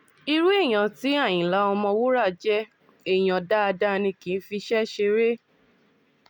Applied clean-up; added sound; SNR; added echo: none; none; none; none.